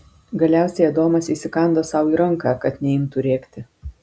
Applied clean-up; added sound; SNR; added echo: none; none; none; none.